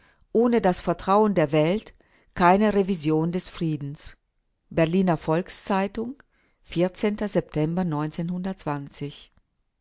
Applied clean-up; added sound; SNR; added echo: none; none; none; none.